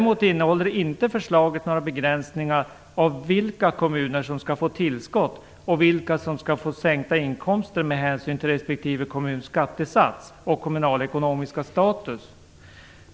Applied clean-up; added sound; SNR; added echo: none; none; none; none.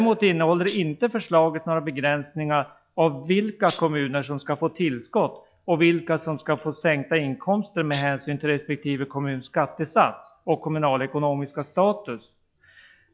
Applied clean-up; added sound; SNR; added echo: classical method log-MMSE.